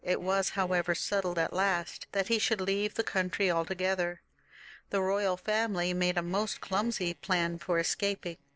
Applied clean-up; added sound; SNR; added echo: neural separator model SepFormer DNS4.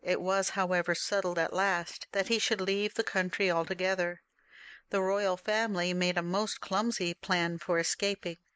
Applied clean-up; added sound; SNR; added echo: neural mask model Resemble Enhance denoiser.